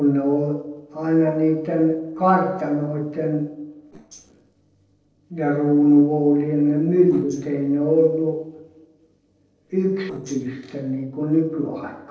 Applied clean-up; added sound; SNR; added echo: neural separator model SepFormer DNS4.